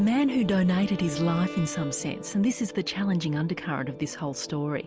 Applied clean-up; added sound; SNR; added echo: none; Bowed string instrument; 17 dB; none.